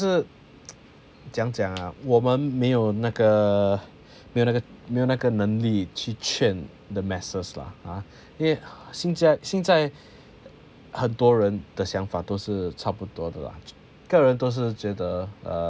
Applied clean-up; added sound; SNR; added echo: none; none; none; none.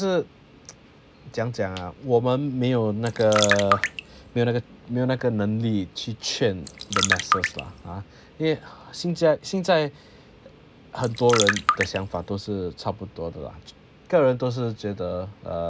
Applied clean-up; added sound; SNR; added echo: none; Trickle, dribble; 1 dB; none.